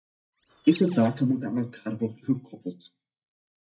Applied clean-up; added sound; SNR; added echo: neural mask model DeepFilterNet 3.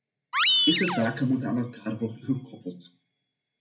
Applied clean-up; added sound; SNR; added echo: none; Animal; -3 dB; reverberation time 0.3 s.